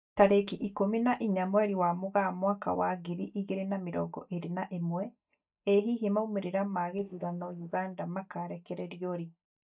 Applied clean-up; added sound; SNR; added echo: neural mask model DeepFilterNet 3.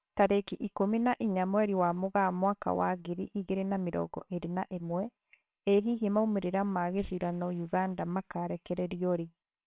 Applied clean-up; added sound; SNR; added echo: neural separator model SepFormer WHAMR!.